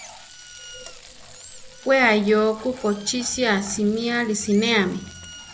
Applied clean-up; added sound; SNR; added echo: none; Frying (food) + Squeak; 19 dB; none.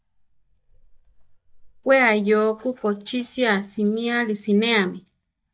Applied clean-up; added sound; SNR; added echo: neural mask model DeepFilterNet 3.